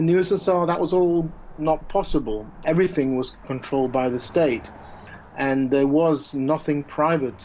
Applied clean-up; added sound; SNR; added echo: none; Cricket / Motor vehicle (road); 16 dB; none.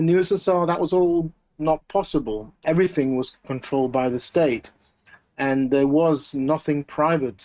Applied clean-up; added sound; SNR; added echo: neural mask model RNNoise.